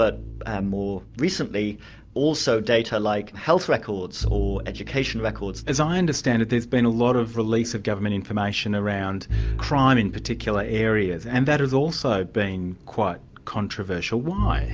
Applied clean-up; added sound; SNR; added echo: none; Bowed string instrument; 10 dB; none.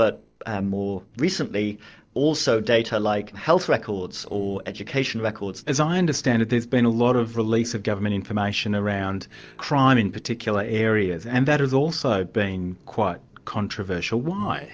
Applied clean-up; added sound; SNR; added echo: neural separator model SepFormer DNS4.